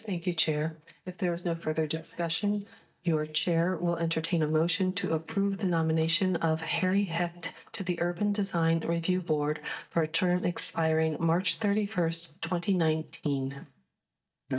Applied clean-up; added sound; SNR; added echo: neural mask model DeepFilterNet 3.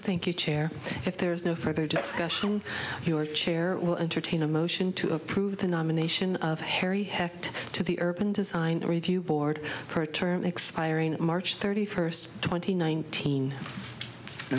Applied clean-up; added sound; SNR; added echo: none; none; none; none.